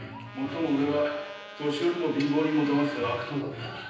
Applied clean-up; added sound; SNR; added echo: none; Trumpet; 17 dB; reverberation time 0.9 s.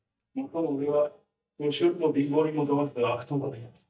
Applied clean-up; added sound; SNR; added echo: neural mask model DeepFilterNet 3.